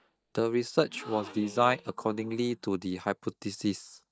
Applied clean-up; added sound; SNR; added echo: neural mask model DeepFilterNet 3.